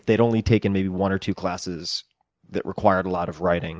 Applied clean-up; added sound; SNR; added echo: none; none; none; none.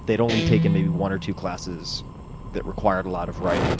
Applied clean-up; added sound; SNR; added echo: none; Fire + Guitar; 1 dB; none.